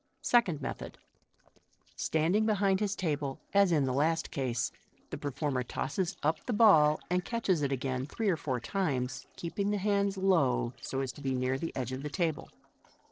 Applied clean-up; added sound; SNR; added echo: neural separator model SepFormer DNS4.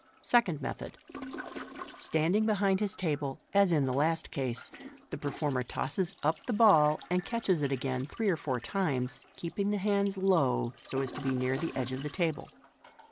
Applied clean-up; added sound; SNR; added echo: none; Toilet flush; 17 dB; none.